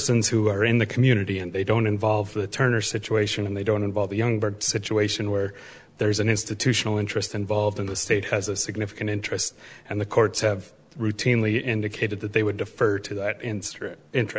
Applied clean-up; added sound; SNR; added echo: none; none; none; none.